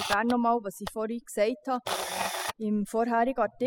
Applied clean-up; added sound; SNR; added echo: classical method spectral subtraction.